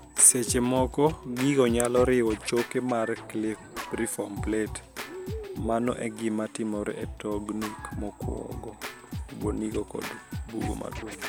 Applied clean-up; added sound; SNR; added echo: none; Scratching (performance technique); 10 dB; none.